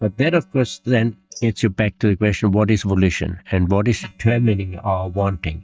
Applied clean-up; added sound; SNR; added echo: neural mask model DeepFilterNet 3.